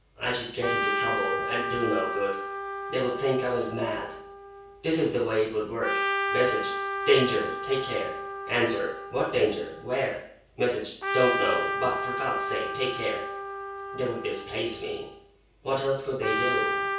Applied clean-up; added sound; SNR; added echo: none; Trumpet; 3 dB; reverberation time 0.6 s.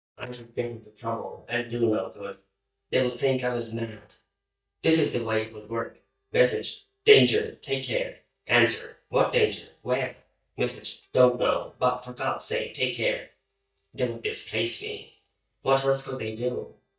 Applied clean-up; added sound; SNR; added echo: neural mask model DeepFilterNet 3.